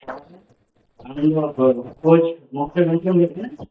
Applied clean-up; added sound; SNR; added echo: neural mask model DeepFilterNet 3.